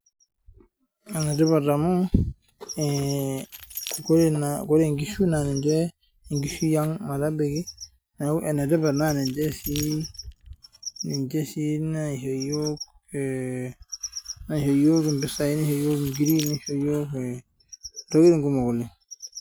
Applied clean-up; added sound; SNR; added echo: none; Keys jangling; 19 dB; none.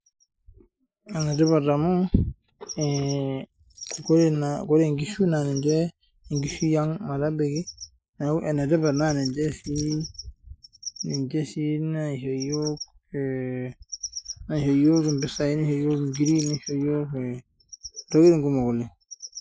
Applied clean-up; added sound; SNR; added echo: neural mask model Resemble Enhance denoiser.